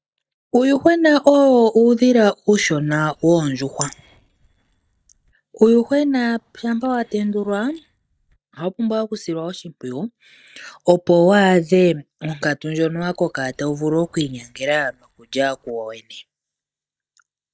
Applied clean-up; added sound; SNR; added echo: neural mask model DeepFilterNet 3.